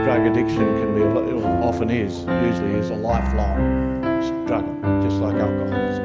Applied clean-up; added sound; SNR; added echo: none; Piano; -4 dB; none.